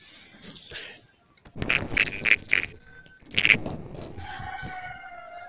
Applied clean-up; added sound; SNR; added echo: neural separator model SepFormer DNS4.